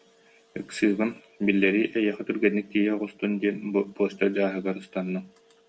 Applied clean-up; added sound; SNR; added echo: none; none; none; none.